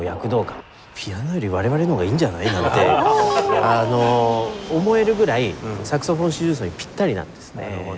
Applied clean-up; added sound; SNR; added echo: none; Train + Fixed-wing aircraft, airplane; 16 dB; none.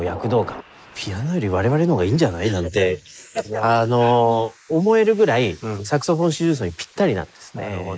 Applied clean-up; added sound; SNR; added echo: neural mask model Resemble Enhance denoiser.